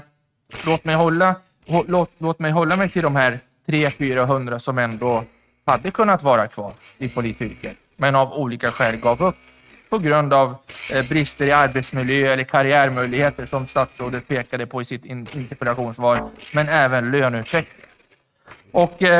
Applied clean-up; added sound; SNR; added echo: neural mask model RNNoise.